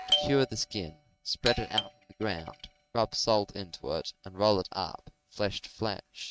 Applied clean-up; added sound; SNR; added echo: neural mask model RNNoise.